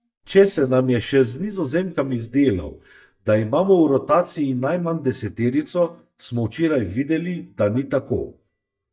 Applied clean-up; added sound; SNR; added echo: neural mask model DeepFilterNet 3.